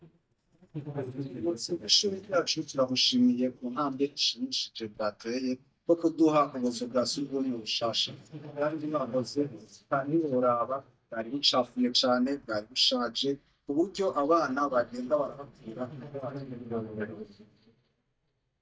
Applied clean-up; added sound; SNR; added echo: neural mask model DeepFilterNet 3.